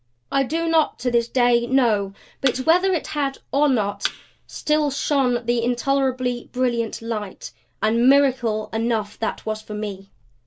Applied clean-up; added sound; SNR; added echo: none; Thump, thud; 13 dB; none.